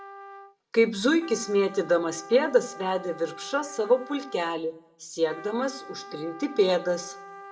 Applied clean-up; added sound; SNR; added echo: none; Trumpet; 17 dB; reverberation time 0.4 s.